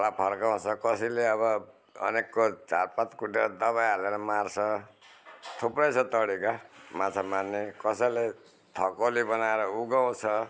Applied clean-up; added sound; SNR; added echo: none; none; none; none.